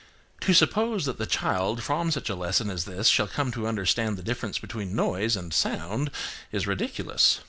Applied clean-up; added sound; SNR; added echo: none; none; none; none.